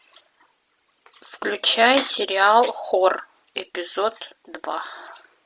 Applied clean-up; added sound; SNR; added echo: none; none; none; none.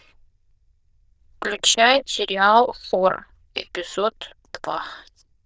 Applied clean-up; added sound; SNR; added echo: neural diffusion model UNIVERSE++.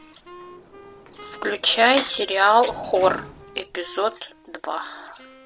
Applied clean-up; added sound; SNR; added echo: none; Sliding door + Wind instrument, woodwind instrument; 18 dB; none.